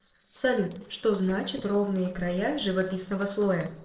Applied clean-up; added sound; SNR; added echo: neural separator model SepFormer DNS4.